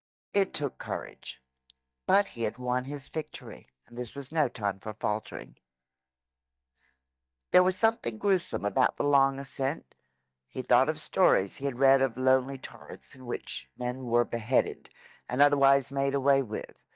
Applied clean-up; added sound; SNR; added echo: neural mask model DeepFilterNet 3.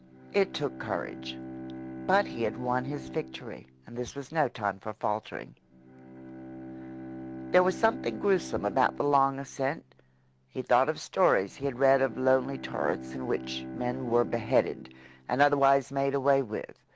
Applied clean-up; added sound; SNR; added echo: none; Bowed string instrument; 14 dB; none.